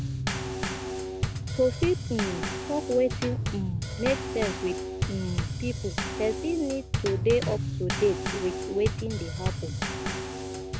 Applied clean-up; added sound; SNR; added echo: none; Bass drum / Snare drum / Drum kit; 1 dB; none.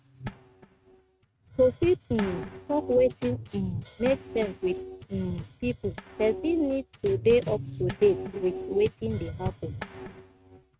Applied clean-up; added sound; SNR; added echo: neural mask model RNNoise.